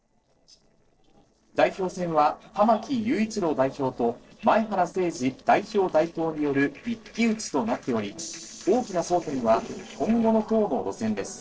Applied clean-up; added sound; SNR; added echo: neural separator model SepFormer DNS4.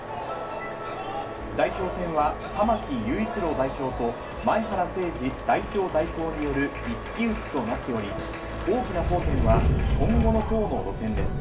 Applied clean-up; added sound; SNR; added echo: none; Subway, metro, underground; 3 dB; reverberation time 0.2 s.